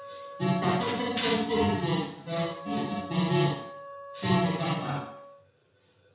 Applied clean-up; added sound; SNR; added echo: none; Wind instrument, woodwind instrument; 15 dB; reverberation time 0.5 s.